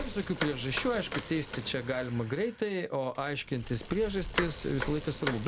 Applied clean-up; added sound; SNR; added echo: none; Bicycle; 6 dB; none.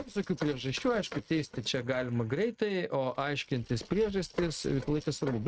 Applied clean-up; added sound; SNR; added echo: neural mask model RNNoise.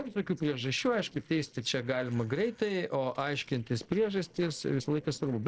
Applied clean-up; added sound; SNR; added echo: neural separator model SepFormer DNS4.